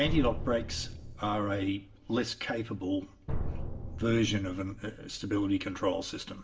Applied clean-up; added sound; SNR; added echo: none; Drum; 6 dB; reverberation time 0.5 s.